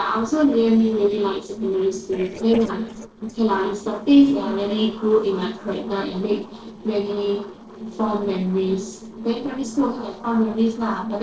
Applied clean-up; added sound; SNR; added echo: neural separator model SepFormer DNS4.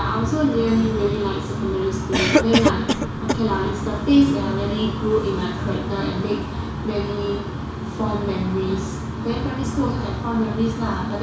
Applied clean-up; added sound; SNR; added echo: none; Cough; 2 dB; reverberation time 0.7 s.